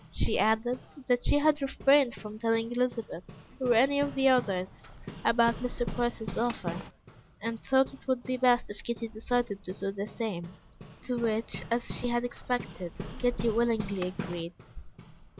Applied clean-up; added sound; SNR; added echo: none; Hammer; 13 dB; none.